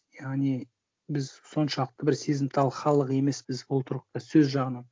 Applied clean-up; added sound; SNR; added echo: none; none; none; none.